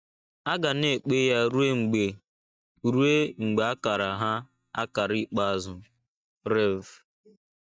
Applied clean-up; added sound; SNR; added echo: neural mask model DeepFilterNet 3.